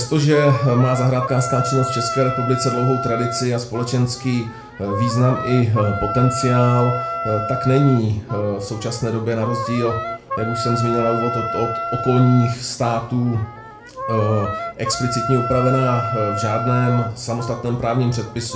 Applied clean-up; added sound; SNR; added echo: none; Wind instrument, woodwind instrument; 7 dB; reverberation time 0.4 s.